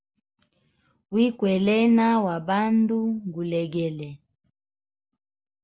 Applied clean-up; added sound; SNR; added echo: none; none; none; none.